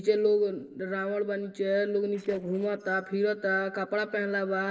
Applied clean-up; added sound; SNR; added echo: neural separator model SepFormer DNS4.